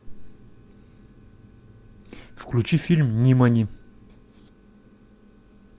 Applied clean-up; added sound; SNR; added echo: none; none; none; none.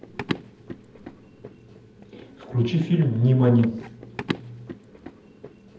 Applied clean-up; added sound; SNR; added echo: none; Run; 12 dB; reverberation time 0.7 s.